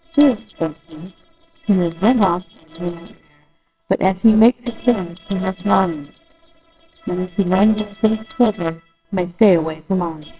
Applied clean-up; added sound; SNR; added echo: neural separator model SepFormer WHAMR!.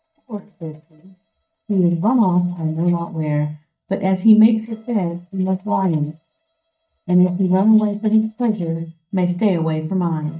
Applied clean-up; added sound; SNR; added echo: neural mask model DeepFilterNet 3.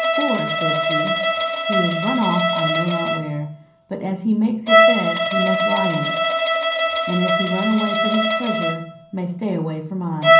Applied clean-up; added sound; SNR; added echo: none; Bowed string instrument; -4 dB; reverberation time 0.6 s.